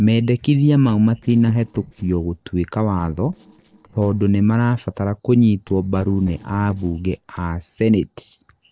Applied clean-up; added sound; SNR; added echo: neural separator model SepFormer DNS4.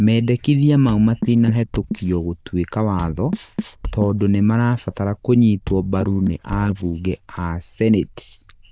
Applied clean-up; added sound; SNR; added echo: neural diffusion model UNIVERSE++.